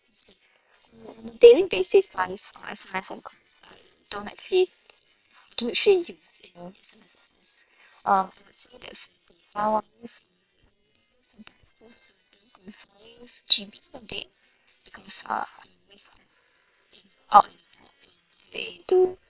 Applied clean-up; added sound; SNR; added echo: neural separator model SepFormer WHAM!.